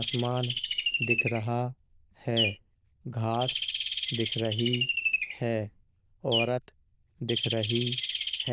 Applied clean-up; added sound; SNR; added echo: neural diffusion model UNIVERSE++.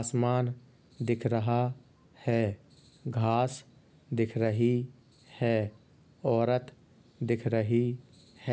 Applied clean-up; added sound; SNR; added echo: none; none; none; none.